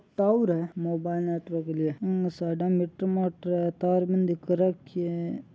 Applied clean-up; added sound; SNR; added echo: none; none; none; none.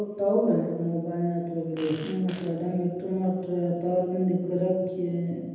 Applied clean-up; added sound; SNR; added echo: none; Fart; 20 dB; reverberation time 1.1 s.